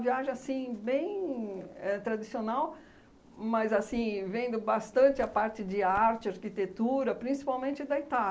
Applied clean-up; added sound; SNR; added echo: none; none; none; none.